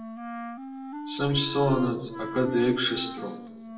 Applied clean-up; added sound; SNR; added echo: none; Wind instrument, woodwind instrument; 9 dB; reverberation time 0.6 s.